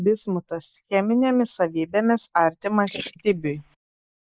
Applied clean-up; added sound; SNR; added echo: neural mask model Resemble Enhance denoiser.